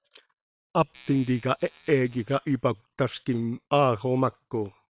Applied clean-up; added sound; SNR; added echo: neural separator model SepFormer WHAM!.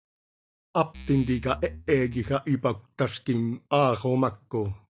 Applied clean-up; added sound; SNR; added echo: neural mask model DeepFilterNet 3.